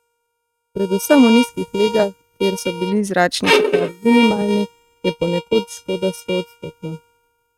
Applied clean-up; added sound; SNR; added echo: neural mask model RNNoise.